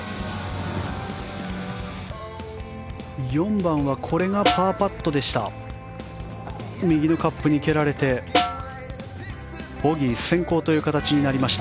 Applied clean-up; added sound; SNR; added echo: none; Snare drum; 2 dB; none.